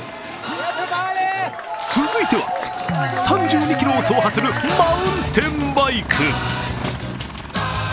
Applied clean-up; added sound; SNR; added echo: none; none; none; none.